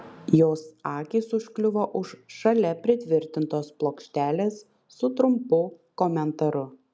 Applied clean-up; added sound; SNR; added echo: none; none; none; none.